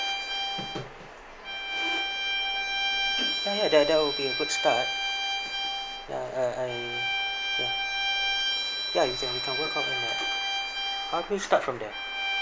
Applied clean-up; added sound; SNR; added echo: none; Bowed string instrument; -1 dB; none.